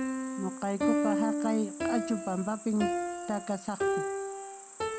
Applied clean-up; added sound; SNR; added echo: none; Piano + Cricket; -1 dB; none.